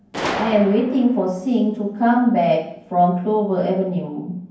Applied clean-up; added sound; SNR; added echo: none; Gunshot, gunfire; 14 dB; reverberation time 0.9 s.